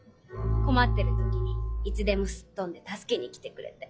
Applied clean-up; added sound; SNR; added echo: classical method log-MMSE.